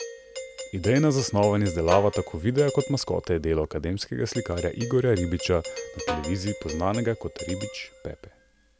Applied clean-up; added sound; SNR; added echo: none; Doorbell + Snare drum; 11 dB; none.